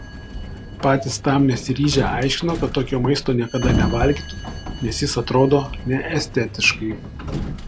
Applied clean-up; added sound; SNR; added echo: none; Sliding door; 7 dB; none.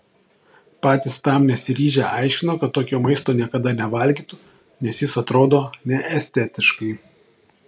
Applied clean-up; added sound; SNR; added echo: none; none; none; none.